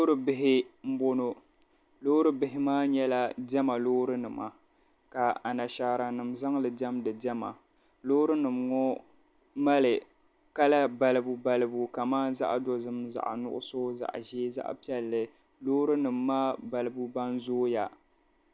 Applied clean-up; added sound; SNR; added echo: none; none; none; none.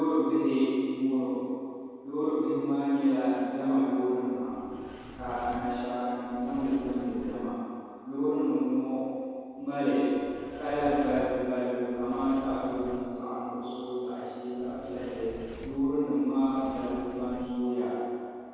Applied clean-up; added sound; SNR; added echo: none; Sliding door; 18 dB; reverberation time 2.1 s.